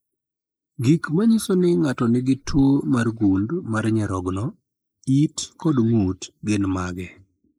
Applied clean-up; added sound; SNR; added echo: neural mask model Resemble Enhance denoiser.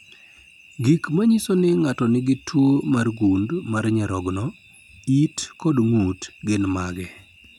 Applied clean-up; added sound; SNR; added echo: none; none; none; none.